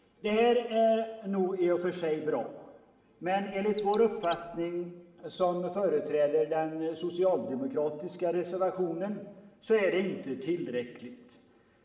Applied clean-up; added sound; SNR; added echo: none; Chirp, tweet; 11 dB; reverberation time 1.1 s.